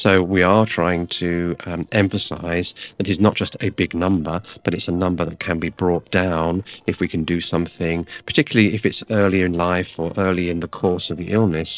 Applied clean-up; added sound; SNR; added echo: neural separator model SepFormer DNS4.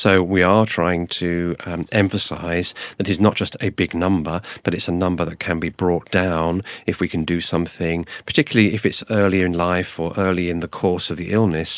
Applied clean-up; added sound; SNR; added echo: none; none; none; none.